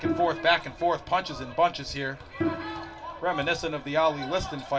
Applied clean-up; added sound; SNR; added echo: none; Bowed string instrument; 9 dB; reverberation time 0.2 s.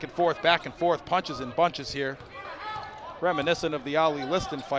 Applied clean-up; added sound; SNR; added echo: none; none; none; none.